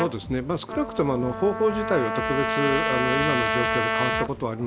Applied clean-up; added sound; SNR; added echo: none; Trumpet; 1 dB; none.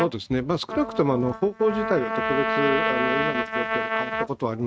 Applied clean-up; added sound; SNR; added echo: neural mask model RNNoise.